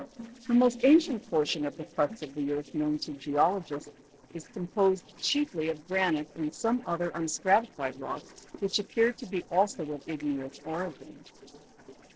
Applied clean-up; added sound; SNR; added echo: neural separator model SepFormer DNS4.